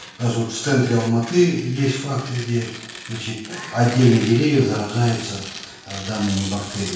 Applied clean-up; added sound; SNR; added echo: none; Tearing; 15 dB; reverberation time 0.7 s.